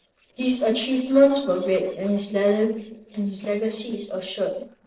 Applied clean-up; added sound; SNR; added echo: neural separator model SepFormer DNS4.